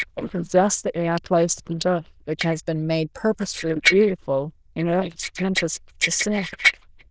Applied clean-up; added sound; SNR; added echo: neural diffusion model UNIVERSE++.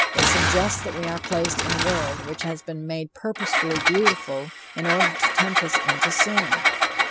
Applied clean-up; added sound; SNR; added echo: none; Engine; -4 dB; none.